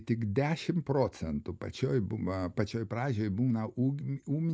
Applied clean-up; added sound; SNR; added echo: none; none; none; none.